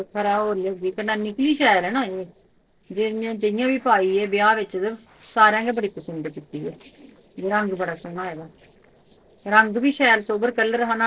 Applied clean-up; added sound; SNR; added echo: neural separator model SepFormer DNS4.